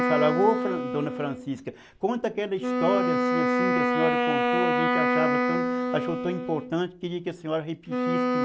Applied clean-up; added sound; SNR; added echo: none; Wind instrument, woodwind instrument; -3 dB; none.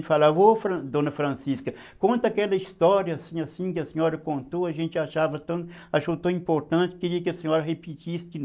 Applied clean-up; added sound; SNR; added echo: none; none; none; none.